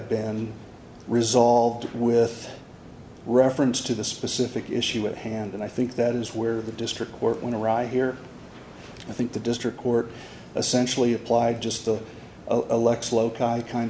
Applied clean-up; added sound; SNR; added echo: none; none; none; none.